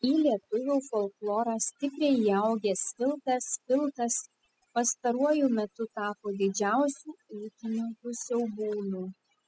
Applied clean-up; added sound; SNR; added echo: classical method spectral subtraction.